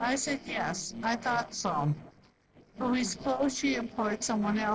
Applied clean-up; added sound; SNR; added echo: neural separator model SepFormer DNS4.